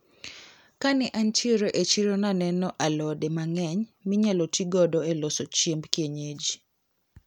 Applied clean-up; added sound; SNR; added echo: none; none; none; none.